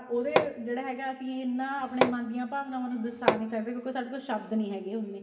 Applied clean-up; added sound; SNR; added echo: none; Hammer; 0 dB; reverberation time 0.7 s.